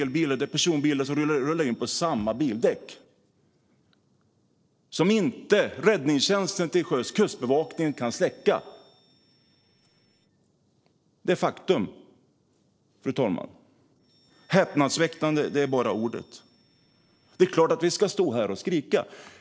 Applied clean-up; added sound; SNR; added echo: neural separator model SepFormer DNS4.